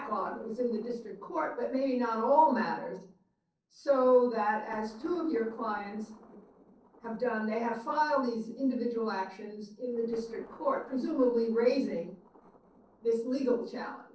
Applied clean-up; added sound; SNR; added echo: neural separator model SepFormer DNS4.